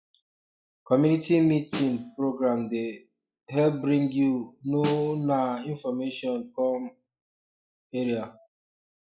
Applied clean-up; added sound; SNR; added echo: classical method log-MMSE.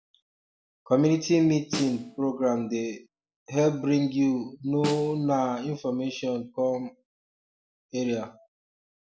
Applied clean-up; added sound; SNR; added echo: none; Snare drum; 13 dB; none.